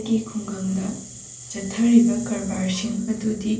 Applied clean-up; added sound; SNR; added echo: none; Rattle (instrument); 17 dB; reverberation time 0.3 s.